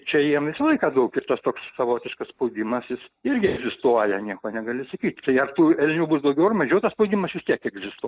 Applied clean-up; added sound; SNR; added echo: neural mask model Resemble Enhance denoiser.